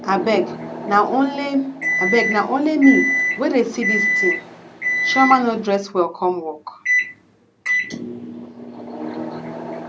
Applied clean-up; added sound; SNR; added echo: none; Microwave oven; 3 dB; none.